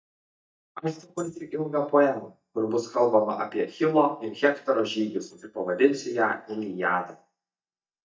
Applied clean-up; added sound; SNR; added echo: neural mask model DeepFilterNet 3.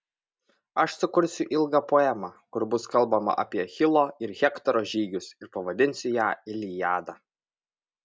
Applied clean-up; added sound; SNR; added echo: none; none; none; none.